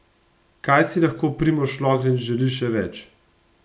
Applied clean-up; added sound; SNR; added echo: none; none; none; none.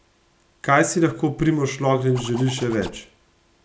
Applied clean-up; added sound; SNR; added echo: none; Zipper (clothing); 17 dB; none.